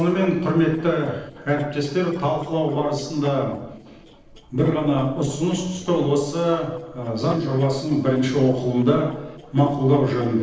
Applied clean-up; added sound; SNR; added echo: neural separator model SepFormer DNS4.